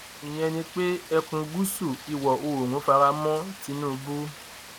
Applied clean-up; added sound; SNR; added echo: none; Rain; 16 dB; none.